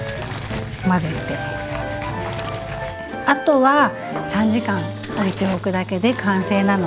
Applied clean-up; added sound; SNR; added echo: none; Engine / Drill; 13 dB; none.